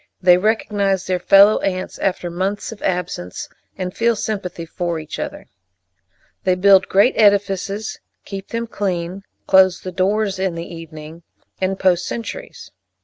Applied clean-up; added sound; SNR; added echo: none; none; none; none.